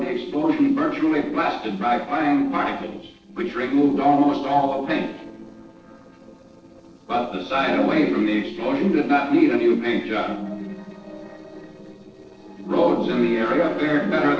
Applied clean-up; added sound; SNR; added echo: neural separator model SepFormer DNS4.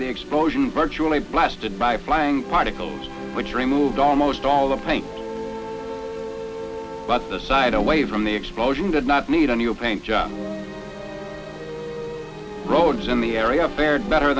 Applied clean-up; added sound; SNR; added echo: none; none; none; none.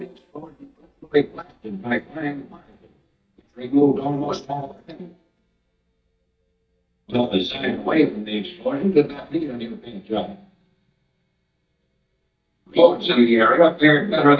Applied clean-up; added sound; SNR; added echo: neural mask model DeepFilterNet 3.